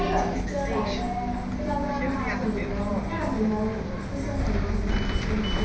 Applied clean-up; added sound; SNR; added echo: none; Bus; -2 dB; reverberation time 0.7 s.